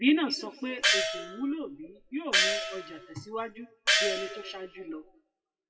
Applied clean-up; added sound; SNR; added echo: classical method WPE with log-MMSE.